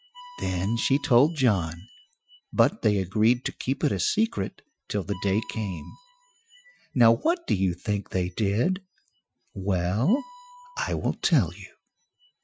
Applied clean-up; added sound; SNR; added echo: classical method Wiener filter.